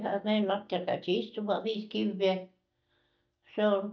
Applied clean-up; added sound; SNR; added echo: neural mask model DeepFilterNet 3.